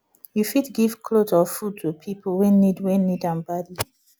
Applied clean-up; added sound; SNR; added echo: none; none; none; none.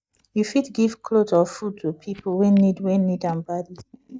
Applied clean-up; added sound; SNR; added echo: neural mask model DeepFilterNet 3.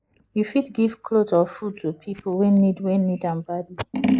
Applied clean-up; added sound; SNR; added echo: neural mask model Resemble Enhance denoiser.